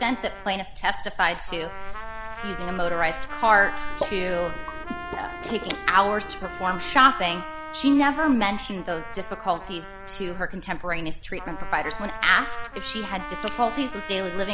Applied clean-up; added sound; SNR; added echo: none; Water / Liquid + Trumpet; 12 dB; none.